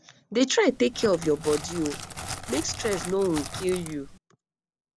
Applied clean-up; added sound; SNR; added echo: none; Crackle; 8 dB; none.